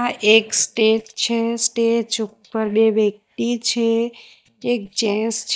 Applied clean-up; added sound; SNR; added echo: neural mask model DeepFilterNet 3.